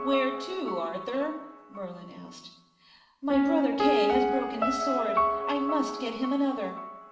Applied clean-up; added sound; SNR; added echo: none; Piano; -1 dB; reverberation time 1.0 s.